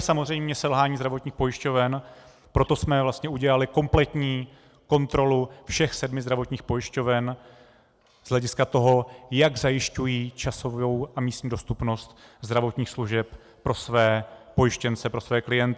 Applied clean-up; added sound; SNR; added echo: none; none; none; none.